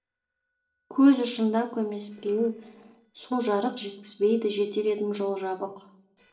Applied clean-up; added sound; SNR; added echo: neural separator model SepFormer DNS4.